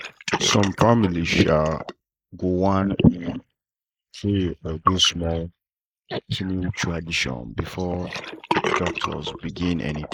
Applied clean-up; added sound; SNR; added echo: neural mask model Resemble Enhance denoiser.